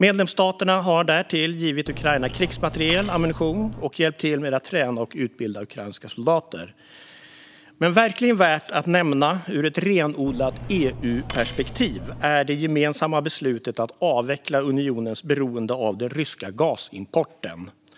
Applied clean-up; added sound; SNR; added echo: none; Cutlery, silverware; 9 dB; none.